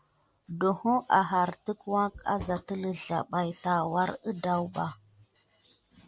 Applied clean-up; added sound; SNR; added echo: none; none; none; none.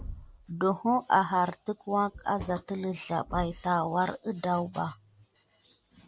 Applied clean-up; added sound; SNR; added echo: none; Thump, thud; 18 dB; none.